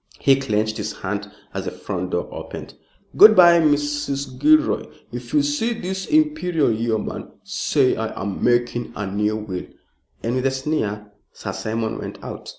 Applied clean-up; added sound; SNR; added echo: none; none; none; none.